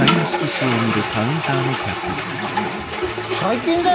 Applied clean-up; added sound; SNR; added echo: none; Toilet flush; 0 dB; none.